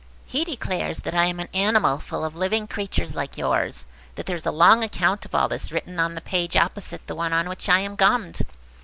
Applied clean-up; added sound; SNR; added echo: none; none; none; none.